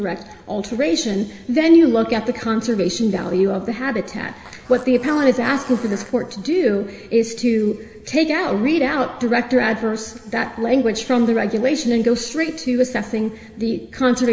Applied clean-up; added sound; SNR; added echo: none; Fart; 20 dB; reverberation time 1.7 s.